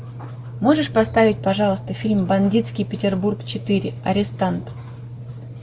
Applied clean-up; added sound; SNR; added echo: none; none; none; none.